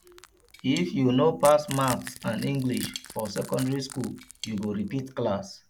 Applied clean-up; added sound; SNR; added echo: none; Cutlery, silverware / Tap + Crack / Crushing; 16 dB; none.